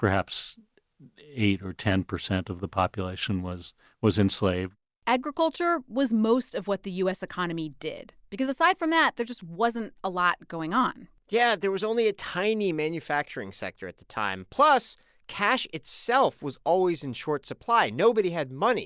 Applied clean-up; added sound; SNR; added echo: none; none; none; none.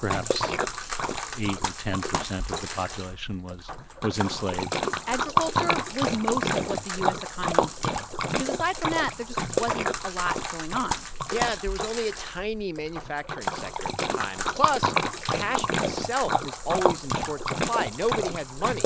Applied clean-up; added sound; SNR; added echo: none; Splash, splatter; -3 dB; none.